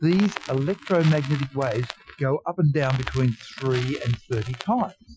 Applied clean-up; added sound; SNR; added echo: classical method Wiener filter.